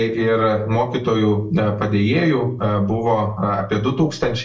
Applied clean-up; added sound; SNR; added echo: none; none; none; reverberation time 0.3 s.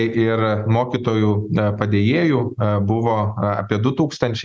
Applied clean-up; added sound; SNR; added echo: none; none; none; none.